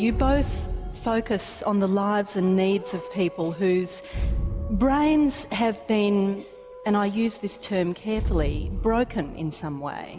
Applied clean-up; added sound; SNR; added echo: none; Explosion; 7 dB; none.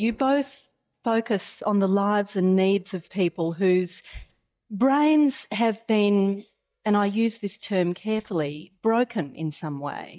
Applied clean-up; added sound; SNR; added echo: neural mask model DeepFilterNet 3.